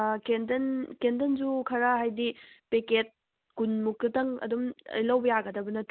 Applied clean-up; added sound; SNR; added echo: none; none; none; none.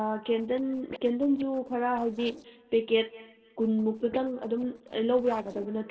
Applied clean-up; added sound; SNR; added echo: neural separator model SepFormer DNS4.